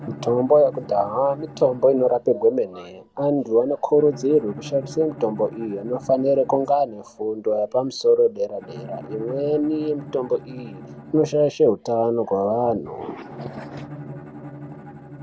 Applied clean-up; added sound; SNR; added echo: none; Bowed string instrument; 17 dB; none.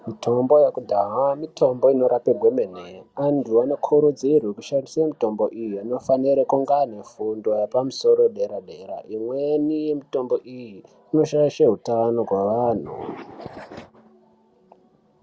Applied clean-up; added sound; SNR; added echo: none; none; none; none.